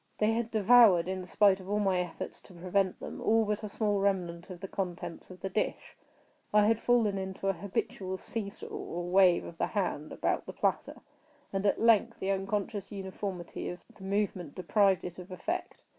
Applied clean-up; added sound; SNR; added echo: none; none; none; none.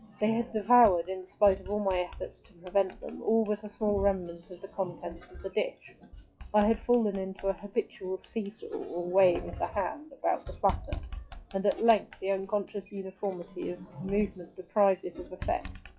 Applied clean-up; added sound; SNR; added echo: classical method log-MMSE.